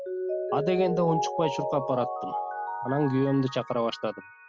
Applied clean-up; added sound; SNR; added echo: none; Mallet percussion; 4 dB; none.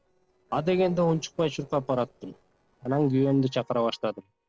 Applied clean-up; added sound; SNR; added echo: neural separator model SepFormer DNS4.